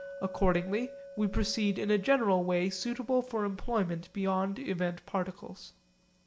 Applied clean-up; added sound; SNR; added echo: none; Chink, clink; 19 dB; none.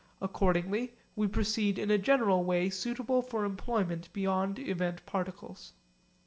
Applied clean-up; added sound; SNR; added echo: none; none; none; none.